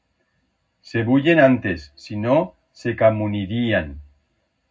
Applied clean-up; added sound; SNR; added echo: none; none; none; reverberation time 0.3 s.